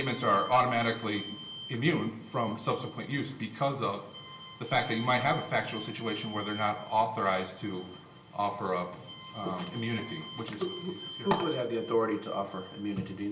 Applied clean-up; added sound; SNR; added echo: none; Bowed string instrument; 15 dB; reverberation time 0.8 s.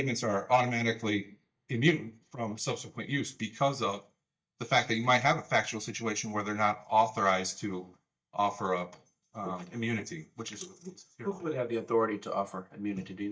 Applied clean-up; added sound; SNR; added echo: neural mask model DeepFilterNet 3.